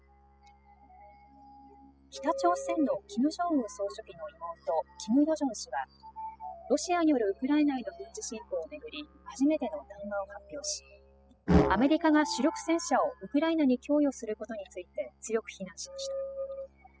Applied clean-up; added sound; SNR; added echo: classical method spectral subtraction.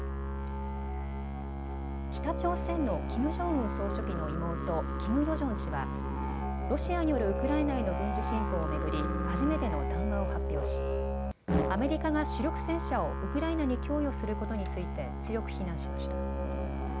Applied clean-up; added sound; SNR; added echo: none; Musical instrument; -2 dB; none.